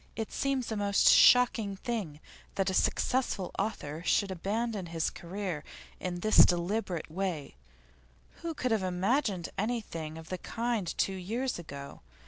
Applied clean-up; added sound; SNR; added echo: none; none; none; none.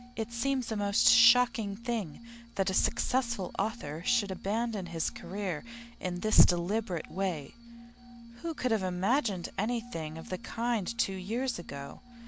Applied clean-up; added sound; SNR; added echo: none; Glass; 18 dB; none.